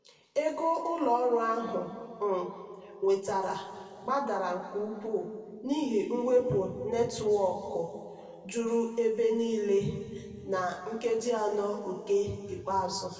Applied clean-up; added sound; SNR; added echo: none; none; none; reverberation time 2.2 s.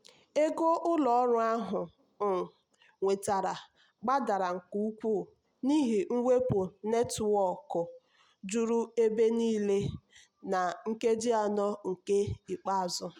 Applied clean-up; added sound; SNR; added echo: none; none; none; none.